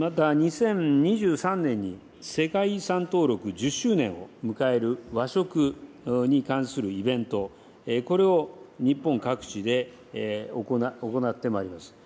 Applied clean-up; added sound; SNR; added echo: none; none; none; none.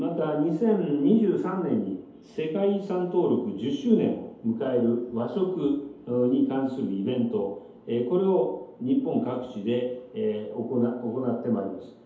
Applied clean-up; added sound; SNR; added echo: none; none; none; reverberation time 2.2 s.